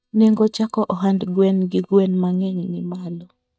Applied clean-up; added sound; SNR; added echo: neural mask model DeepFilterNet 3.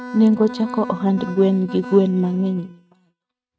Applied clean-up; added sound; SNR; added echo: neural mask model RNNoise.